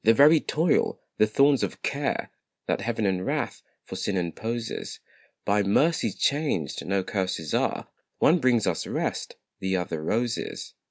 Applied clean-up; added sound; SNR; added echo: none; none; none; none.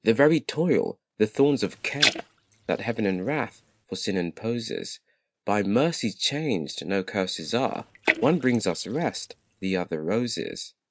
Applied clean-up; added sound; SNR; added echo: neural mask model RNNoise.